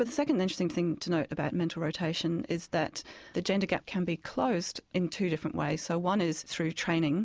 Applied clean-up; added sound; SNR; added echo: none; none; none; none.